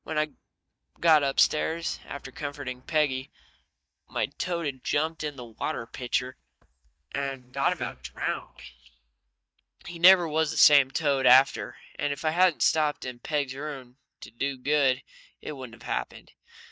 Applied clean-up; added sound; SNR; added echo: neural mask model DeepFilterNet 3.